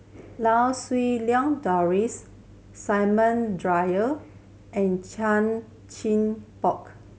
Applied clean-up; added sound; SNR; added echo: none; none; none; none.